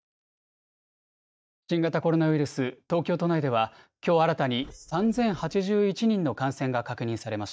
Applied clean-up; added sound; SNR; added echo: neural mask model DeepFilterNet 3.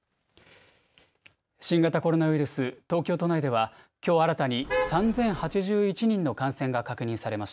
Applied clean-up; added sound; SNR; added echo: none; Traffic noise, roadway noise / Vehicle horn, car horn, honking; 5 dB; none.